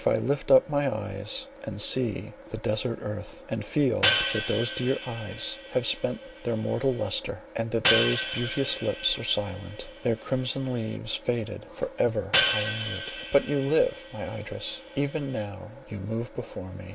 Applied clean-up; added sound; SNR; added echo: none; Hi-hat; 4 dB; none.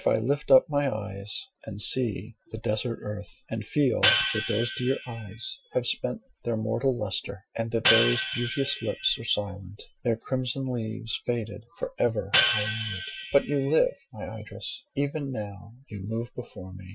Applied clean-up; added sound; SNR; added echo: classical method Wiener filter.